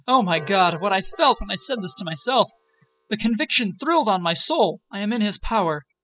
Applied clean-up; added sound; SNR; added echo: classical method spectral subtraction.